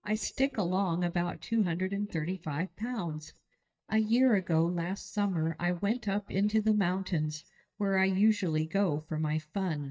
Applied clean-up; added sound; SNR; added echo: neural mask model DeepFilterNet 3.